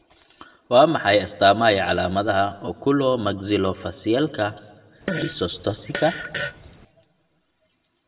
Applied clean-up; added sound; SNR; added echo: none; Fart; 9 dB; reverberation time 0.7 s.